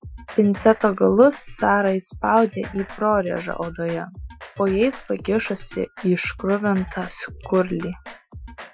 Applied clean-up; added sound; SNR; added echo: classical method Wiener filter.